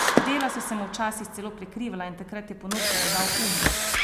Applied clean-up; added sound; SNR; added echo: none; Camera + Clapping; -4 dB; none.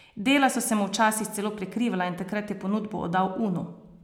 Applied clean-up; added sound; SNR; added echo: none; none; none; none.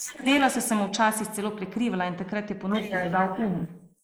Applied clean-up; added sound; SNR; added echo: neural mask model Resemble Enhance denoiser.